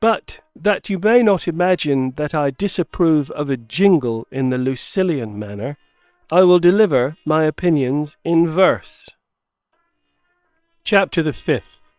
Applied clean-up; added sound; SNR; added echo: neural separator model SepFormer WHAM!.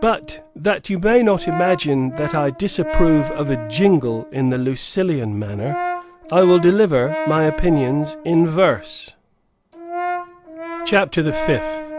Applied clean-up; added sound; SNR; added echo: none; Brass instrument; 10 dB; none.